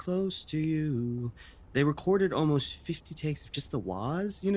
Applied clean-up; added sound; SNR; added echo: none; none; none; none.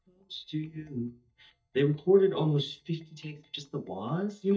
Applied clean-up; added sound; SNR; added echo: neural mask model DeepFilterNet 3.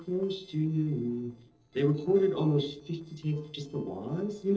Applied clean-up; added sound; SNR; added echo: neural separator model SepFormer DNS4.